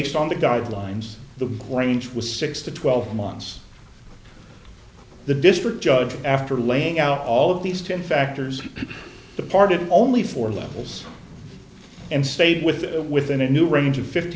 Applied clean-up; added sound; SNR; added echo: none; none; none; none.